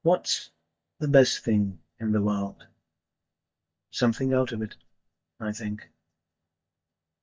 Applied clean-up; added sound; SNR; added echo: neural mask model DeepFilterNet 3.